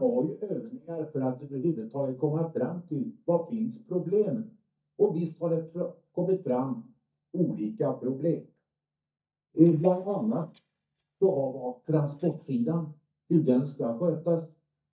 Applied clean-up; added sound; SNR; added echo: neural mask model DeepFilterNet 3.